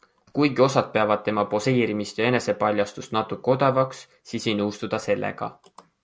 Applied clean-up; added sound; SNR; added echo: none; none; none; none.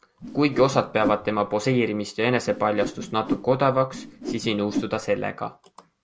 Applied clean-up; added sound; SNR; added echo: none; Whoosh, swoosh, swish; 9 dB; none.